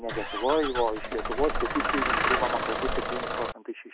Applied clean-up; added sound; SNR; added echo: none; Engine starting / Bus; -1 dB; none.